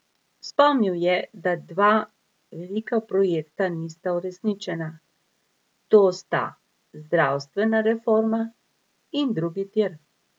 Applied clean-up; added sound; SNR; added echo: none; none; none; none.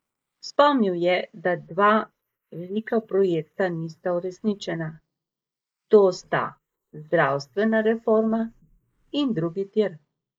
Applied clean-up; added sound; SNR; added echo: neural mask model Resemble Enhance denoiser.